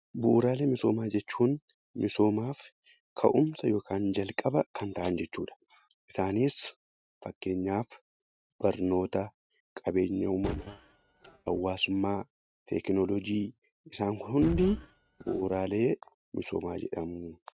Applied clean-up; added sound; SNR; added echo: neural mask model RNNoise.